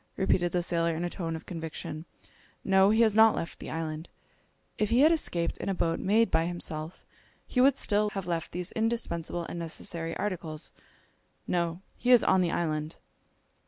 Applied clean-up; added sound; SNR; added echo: none; none; none; none.